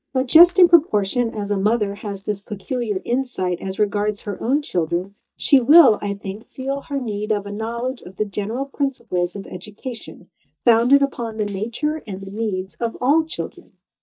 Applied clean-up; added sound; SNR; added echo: neural mask model DeepFilterNet 3.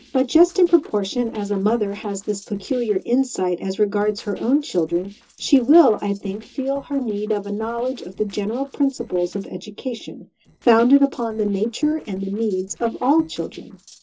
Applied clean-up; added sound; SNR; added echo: neural separator model SepFormer DNS4.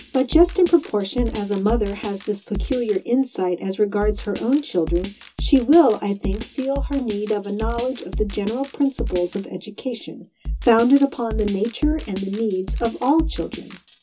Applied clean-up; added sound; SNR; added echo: none; Drum kit; 9 dB; reverberation time 0.2 s.